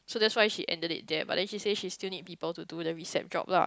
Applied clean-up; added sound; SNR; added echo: none; none; none; none.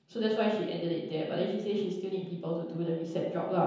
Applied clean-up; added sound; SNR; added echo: none; none; none; reverberation time 0.9 s.